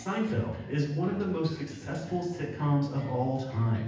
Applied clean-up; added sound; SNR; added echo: none; none; none; reverberation time 0.9 s.